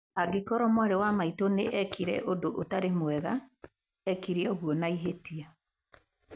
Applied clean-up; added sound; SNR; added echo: none; none; none; none.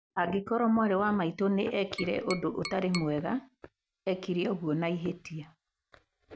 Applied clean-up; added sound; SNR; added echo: none; Tap; 11 dB; none.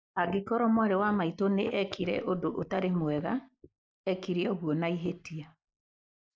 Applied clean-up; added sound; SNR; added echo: neural mask model Resemble Enhance denoiser.